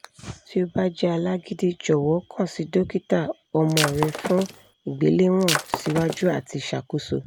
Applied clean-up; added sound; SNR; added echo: none; Shatter; 5 dB; none.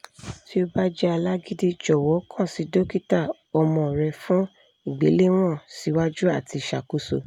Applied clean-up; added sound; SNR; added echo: none; none; none; none.